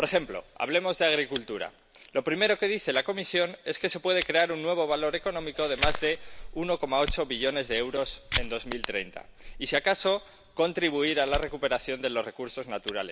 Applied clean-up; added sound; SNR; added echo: none; Fire; 10 dB; none.